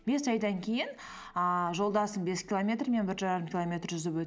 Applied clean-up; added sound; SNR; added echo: none; none; none; none.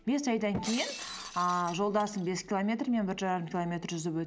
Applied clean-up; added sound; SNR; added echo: none; Shatter; 13 dB; none.